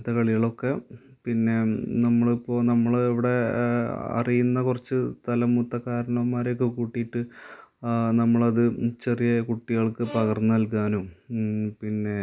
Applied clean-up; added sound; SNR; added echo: none; Bowed string instrument; 18 dB; none.